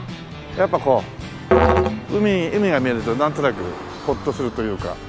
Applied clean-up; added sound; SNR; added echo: none; Musical instrument; 1 dB; none.